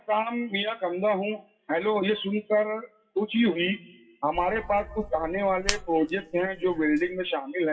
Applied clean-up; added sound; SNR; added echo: classical method WPE with log-MMSE.